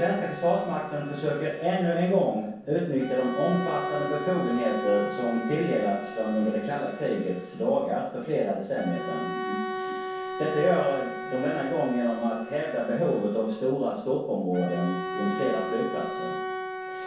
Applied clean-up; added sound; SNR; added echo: none; Bowed string instrument; 8 dB; reverberation time 0.6 s.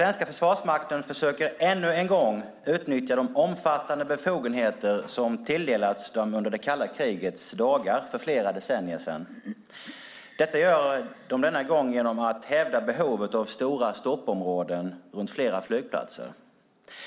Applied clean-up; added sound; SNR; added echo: none; none; none; none.